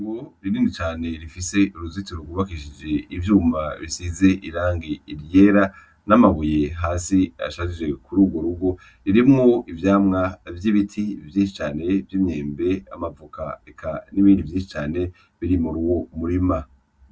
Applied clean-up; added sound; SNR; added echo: none; none; none; none.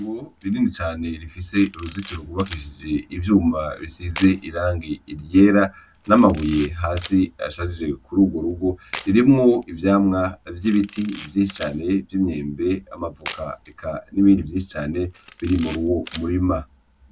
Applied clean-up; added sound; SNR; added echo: none; Camera; 18 dB; none.